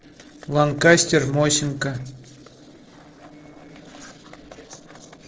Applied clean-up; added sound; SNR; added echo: neural separator model SepFormer DNS4.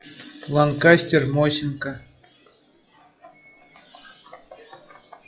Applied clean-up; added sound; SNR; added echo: classical method log-MMSE.